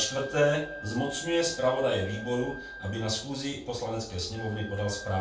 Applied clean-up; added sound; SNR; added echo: none; Wind instrument, woodwind instrument; 14 dB; reverberation time 0.3 s.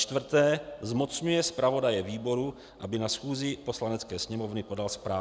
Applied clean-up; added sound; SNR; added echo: none; none; none; none.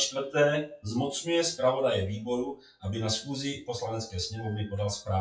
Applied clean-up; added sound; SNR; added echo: classical method WPE with log-MMSE.